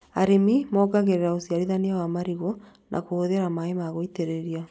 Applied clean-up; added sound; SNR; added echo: none; none; none; none.